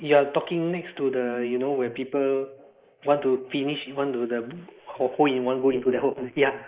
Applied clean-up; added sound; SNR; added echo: neural mask model Resemble Enhance denoiser.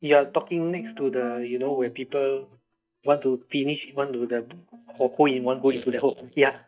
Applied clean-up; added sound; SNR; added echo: neural mask model DeepFilterNet 3.